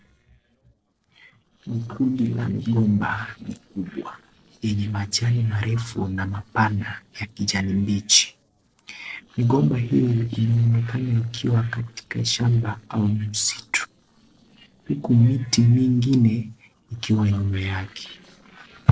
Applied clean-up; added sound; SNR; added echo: neural separator model SepFormer DNS4.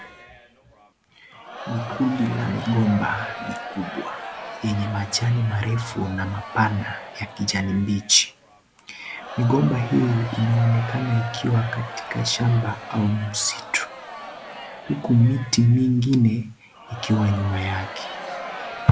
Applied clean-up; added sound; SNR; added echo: none; Crowd; 13 dB; none.